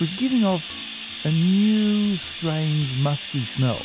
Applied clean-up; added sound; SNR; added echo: none; Bathtub (filling or washing); 11 dB; none.